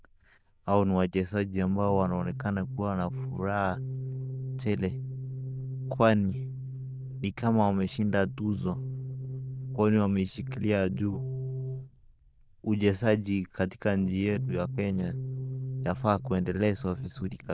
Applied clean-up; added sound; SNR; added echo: neural diffusion model UNIVERSE++.